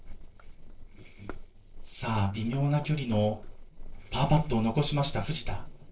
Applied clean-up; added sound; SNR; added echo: neural separator model SepFormer DNS4.